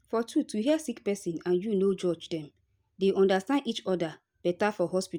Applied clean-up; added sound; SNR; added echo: none; none; none; none.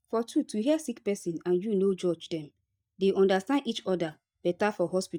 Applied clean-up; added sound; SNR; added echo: neural mask model DeepFilterNet 3.